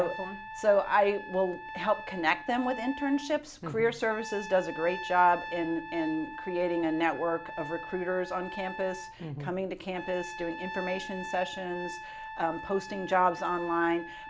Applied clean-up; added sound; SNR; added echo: none; Trumpet; 11 dB; none.